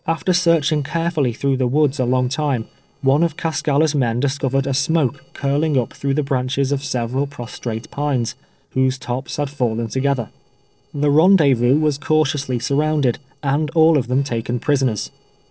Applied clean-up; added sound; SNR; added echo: neural separator model SepFormer DNS4.